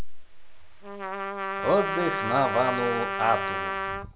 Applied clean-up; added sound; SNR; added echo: none; Trumpet; 3 dB; none.